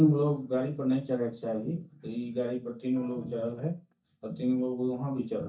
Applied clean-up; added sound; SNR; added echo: neural mask model DeepFilterNet 3.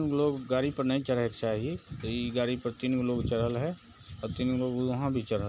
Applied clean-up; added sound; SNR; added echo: none; none; none; none.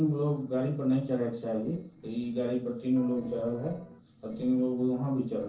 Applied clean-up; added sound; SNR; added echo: neural separator model SepFormer DNS4.